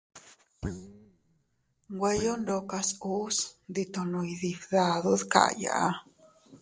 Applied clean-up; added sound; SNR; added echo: neural separator model SepFormer DNS4.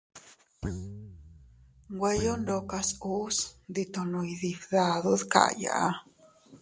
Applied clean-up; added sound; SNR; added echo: none; Guitar; 10 dB; none.